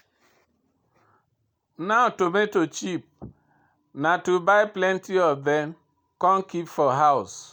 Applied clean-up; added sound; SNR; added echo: none; none; none; none.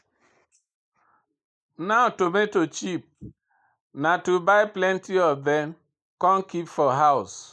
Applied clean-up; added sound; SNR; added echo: neural mask model Resemble Enhance denoiser.